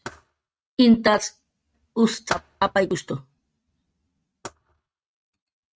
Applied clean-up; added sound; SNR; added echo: neural mask model RNNoise.